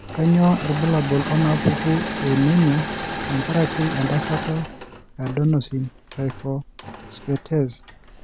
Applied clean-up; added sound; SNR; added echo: none; Engine / Mechanisms; 8 dB; none.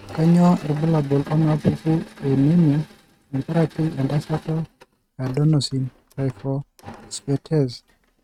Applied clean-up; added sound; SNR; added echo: neural mask model RNNoise.